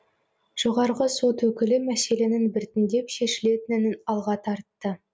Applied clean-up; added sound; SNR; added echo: none; none; none; none.